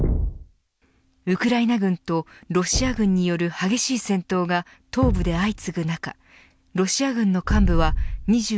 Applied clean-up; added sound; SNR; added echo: none; Thump, thud; 5 dB; none.